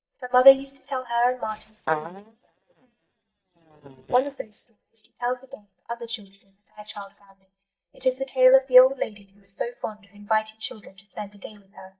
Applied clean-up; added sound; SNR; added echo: neural mask model DeepFilterNet 3.